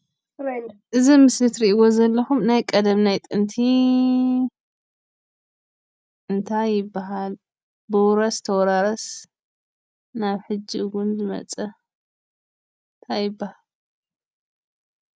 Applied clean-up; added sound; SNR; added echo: none; none; none; none.